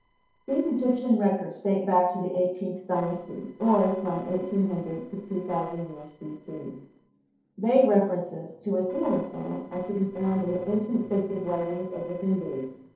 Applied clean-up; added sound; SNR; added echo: neural separator model SepFormer DNS4.